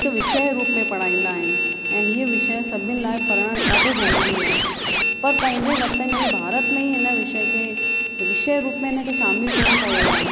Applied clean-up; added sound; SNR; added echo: none; Squeak; -2 dB; none.